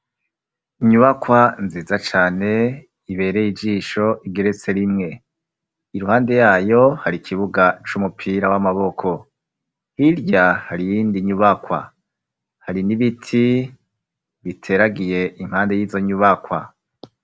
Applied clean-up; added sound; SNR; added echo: none; none; none; none.